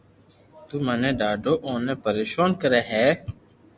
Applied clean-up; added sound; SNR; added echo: none; none; none; none.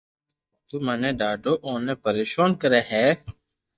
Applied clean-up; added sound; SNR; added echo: neural mask model DeepFilterNet 3.